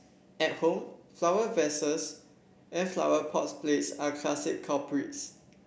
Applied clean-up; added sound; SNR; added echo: none; none; none; none.